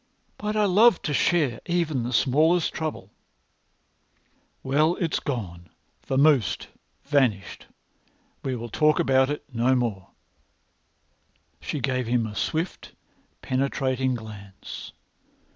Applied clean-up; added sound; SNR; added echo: none; none; none; none.